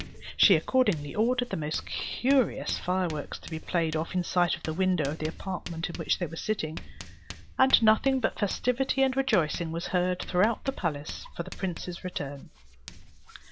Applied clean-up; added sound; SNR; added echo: none; Writing; 14 dB; none.